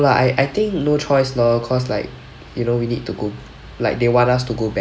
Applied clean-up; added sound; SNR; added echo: none; none; none; none.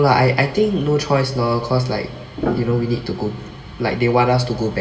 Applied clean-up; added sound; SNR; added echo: none; Piano; 12 dB; reverberation time 1.5 s.